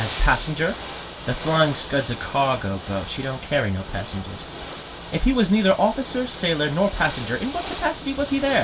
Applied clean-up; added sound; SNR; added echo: none; Ocean / Boat, Water vehicle; 11 dB; reverberation time 0.2 s.